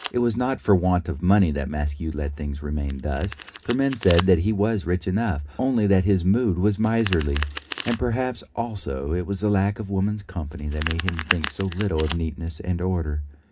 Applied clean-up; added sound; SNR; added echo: none; Domestic sounds, home sounds; 14 dB; reverberation time 0.3 s.